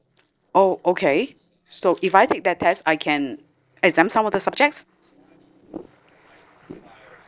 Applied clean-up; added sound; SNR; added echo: neural separator model SepFormer DNS4.